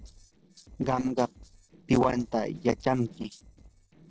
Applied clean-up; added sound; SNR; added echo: neural separator model SepFormer DNS4.